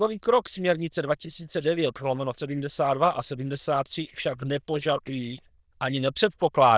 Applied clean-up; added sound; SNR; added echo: neural diffusion model UNIVERSE++.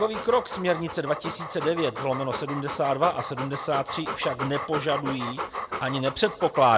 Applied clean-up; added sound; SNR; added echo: none; Dog; 7 dB; none.